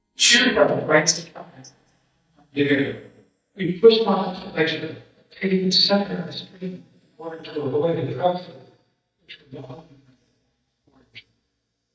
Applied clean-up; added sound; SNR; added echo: neural mask model DeepFilterNet 3.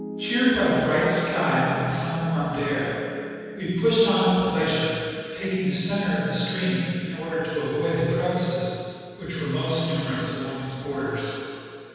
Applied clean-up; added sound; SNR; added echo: none; Piano; 17 dB; reverberation time 2.1 s.